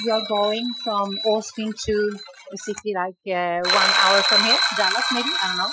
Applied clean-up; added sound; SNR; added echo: classical method Wiener filter.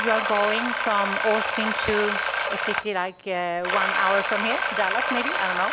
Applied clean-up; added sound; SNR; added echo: none; Alarm; -3 dB; none.